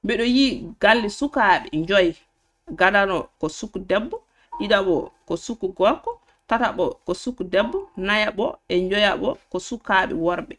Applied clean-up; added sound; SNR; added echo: neural mask model RNNoise.